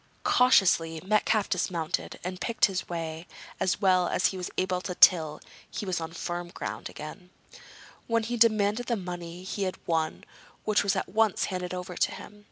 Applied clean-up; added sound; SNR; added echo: none; none; none; none.